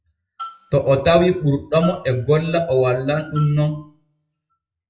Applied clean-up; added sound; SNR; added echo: classical method WPE with log-MMSE.